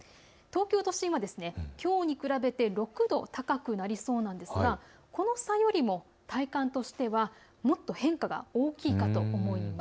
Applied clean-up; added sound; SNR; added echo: none; none; none; none.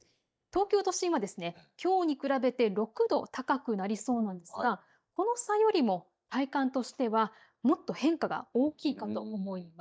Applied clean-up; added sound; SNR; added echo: neural mask model DeepFilterNet 3.